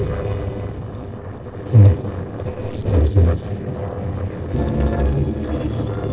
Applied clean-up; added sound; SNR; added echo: neural separator model SepFormer DNS4.